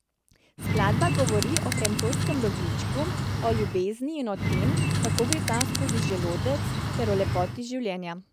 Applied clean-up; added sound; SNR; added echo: none; Bird; -4 dB; none.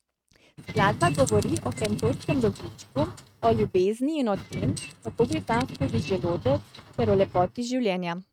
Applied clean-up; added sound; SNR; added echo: neural mask model RNNoise.